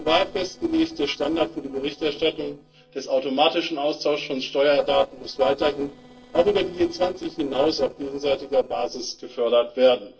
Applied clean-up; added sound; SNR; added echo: neural separator model SepFormer DNS4.